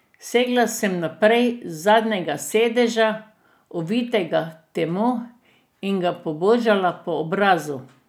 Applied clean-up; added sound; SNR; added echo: none; none; none; none.